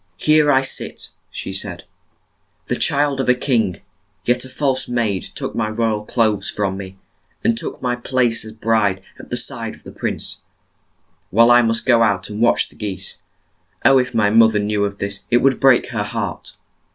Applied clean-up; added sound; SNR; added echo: none; none; none; none.